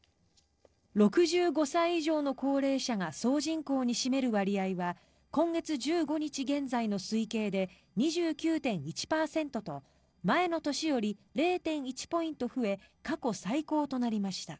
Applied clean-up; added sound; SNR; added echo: neural separator model SepFormer DNS4.